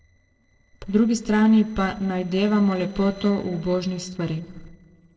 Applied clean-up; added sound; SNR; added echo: neural separator model SepFormer DNS4.